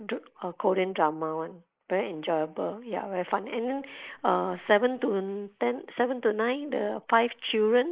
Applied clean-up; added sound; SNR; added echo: neural mask model Resemble Enhance denoiser.